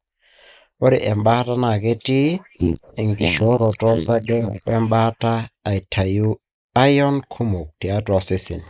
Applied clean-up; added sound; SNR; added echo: neural mask model Resemble Enhance denoiser.